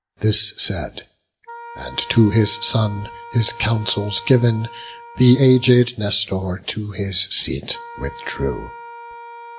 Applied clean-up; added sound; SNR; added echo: none; Wind instrument, woodwind instrument; 19 dB; none.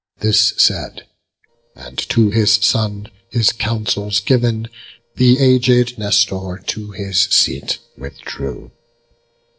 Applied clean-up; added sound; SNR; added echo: neural separator model SepFormer DNS4.